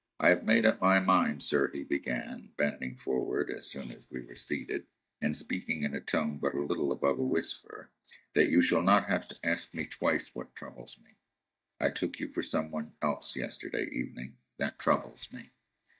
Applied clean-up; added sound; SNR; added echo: neural mask model DeepFilterNet 3.